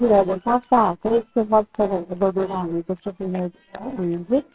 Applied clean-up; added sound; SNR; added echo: neural separator model SepFormer WHAMR!.